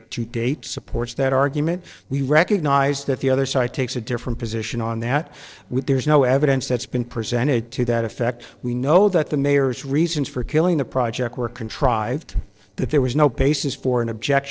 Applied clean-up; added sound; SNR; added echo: neural separator model SepFormer DNS4.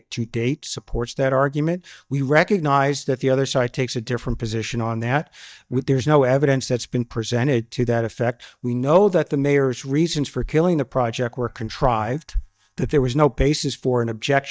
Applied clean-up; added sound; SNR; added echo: neural mask model DeepFilterNet 3.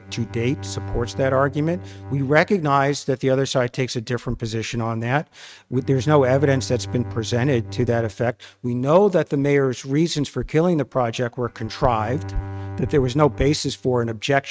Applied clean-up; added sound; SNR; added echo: neural mask model RNNoise.